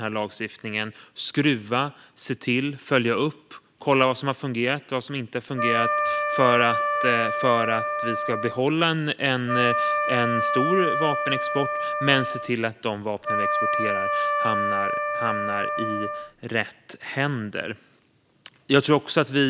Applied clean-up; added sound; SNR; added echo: none; Wind instrument, woodwind instrument; 0 dB; none.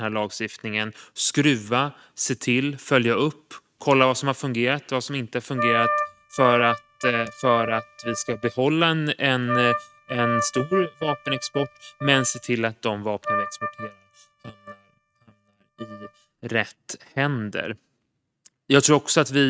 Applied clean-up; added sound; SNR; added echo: neural mask model RNNoise.